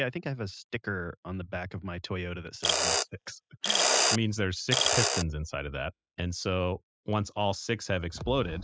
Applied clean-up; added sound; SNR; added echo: classical method spectral subtraction.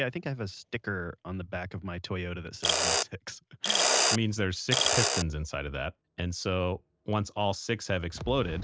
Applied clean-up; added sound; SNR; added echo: none; Mechanisms; -4 dB; none.